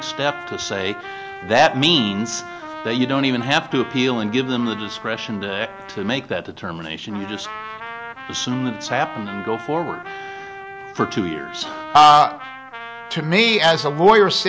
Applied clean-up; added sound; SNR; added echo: none; Trumpet; 14 dB; none.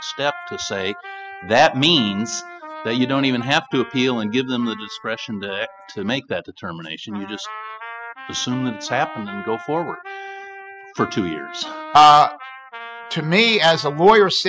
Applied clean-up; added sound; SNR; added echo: classical method spectral subtraction.